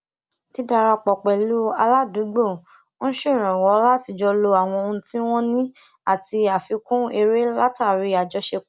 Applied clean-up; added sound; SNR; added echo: none; none; none; none.